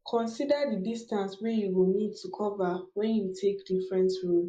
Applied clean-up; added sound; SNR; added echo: neural mask model Resemble Enhance denoiser.